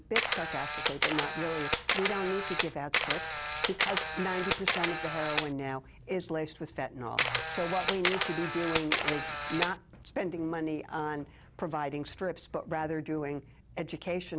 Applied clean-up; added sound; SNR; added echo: none; Camera; -5 dB; none.